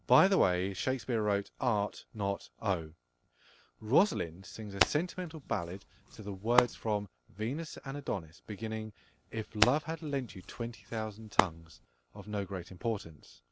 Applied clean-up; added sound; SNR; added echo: none; Hands; 3 dB; none.